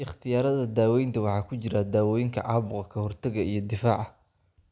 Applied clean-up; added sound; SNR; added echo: none; none; none; none.